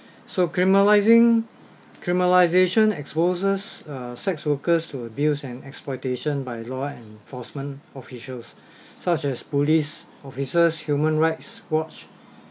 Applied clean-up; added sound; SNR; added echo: none; none; none; none.